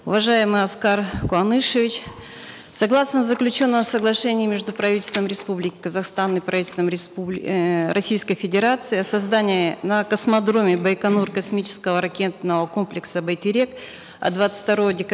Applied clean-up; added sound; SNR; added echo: none; none; none; none.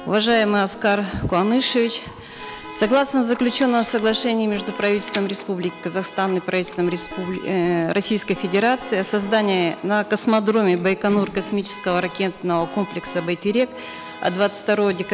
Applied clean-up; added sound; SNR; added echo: none; Guitar + Alarm; 17 dB; none.